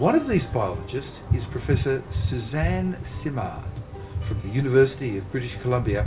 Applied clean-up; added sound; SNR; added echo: none; Dog; 5 dB; reverberation time 0.4 s.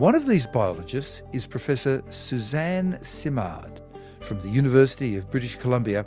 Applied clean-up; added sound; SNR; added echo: none; none; none; none.